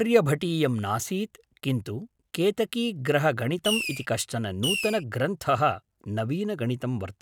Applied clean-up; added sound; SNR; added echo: none; Fireworks; 3 dB; none.